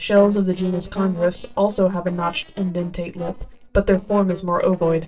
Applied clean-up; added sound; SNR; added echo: neural separator model SepFormer DNS4.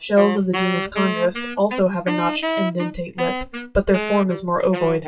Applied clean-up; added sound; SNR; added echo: classical method WPE with log-MMSE.